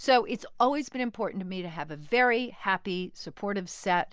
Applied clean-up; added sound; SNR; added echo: none; none; none; none.